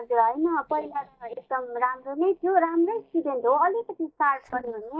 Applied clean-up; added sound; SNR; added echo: neural mask model DeepFilterNet 3.